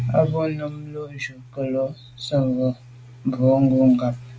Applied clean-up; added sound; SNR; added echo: none; none; none; none.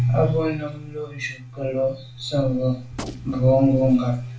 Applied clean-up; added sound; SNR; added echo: none; Gunshot, gunfire; 13 dB; reverberation time 0.3 s.